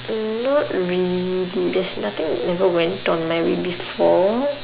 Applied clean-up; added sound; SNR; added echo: none; none; none; none.